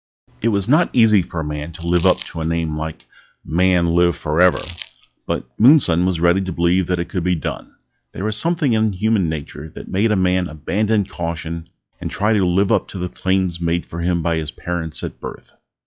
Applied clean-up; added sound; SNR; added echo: classical method log-MMSE.